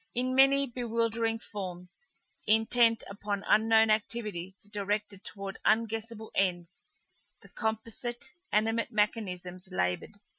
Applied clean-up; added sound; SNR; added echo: classical method Wiener filter.